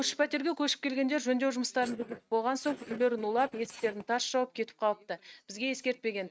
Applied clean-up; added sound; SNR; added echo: neural mask model RNNoise.